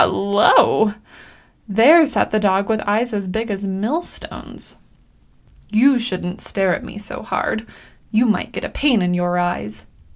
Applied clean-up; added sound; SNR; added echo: none; none; none; none.